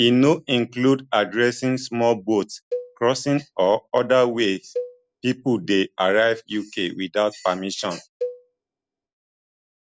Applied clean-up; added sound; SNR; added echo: none; Cowbell; 14 dB; none.